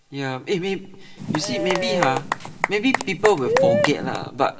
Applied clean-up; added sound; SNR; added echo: none; Applause / Cheering / Clapping; -1 dB; reverberation time 2.6 s.